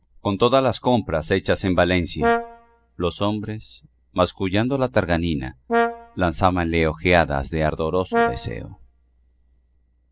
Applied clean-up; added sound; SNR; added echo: neural separator model SepFormer DNS4.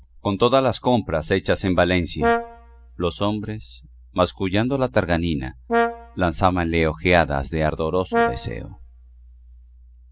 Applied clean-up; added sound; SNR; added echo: none; Brass instrument; 4 dB; none.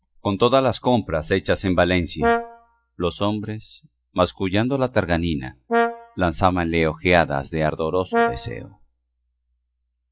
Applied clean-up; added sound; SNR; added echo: classical method log-MMSE.